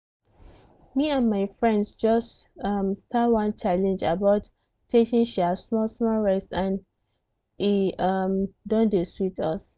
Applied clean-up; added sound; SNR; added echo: none; none; none; none.